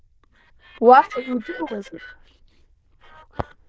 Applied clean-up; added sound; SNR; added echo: neural diffusion model UNIVERSE++.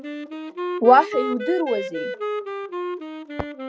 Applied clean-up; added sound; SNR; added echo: none; Wind instrument, woodwind instrument; 6 dB; none.